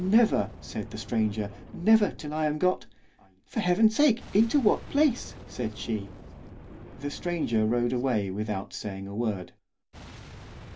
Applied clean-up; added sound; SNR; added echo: none; Boom; 18 dB; none.